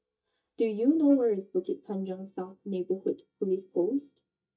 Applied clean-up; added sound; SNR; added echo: neural mask model DeepFilterNet 3.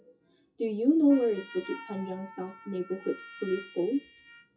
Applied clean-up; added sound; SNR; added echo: classical method WPE with log-MMSE.